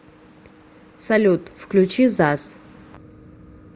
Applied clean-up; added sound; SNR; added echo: none; none; none; none.